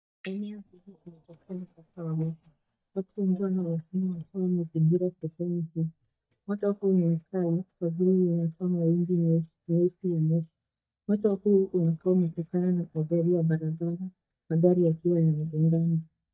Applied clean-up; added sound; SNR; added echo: neural mask model DeepFilterNet 3.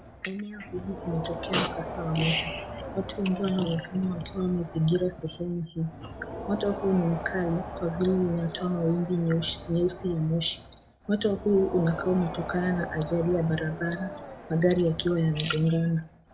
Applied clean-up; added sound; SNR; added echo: none; Crowd; 11 dB; reverberation time 0.4 s.